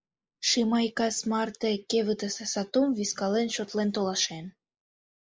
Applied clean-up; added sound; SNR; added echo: neural mask model Resemble Enhance denoiser.